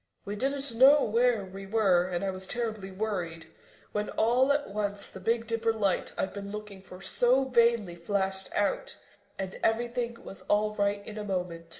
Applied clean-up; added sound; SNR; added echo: none; none; none; reverberation time 1.6 s.